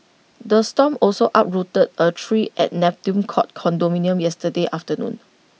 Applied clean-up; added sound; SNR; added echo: none; none; none; none.